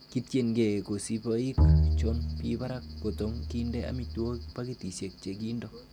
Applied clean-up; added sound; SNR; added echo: none; Bowed string instrument; -4 dB; none.